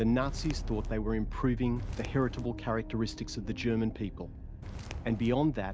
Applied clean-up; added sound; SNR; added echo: none; Walk, footsteps; 13 dB; none.